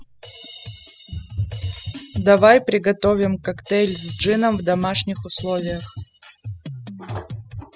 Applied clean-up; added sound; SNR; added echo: classical method spectral subtraction.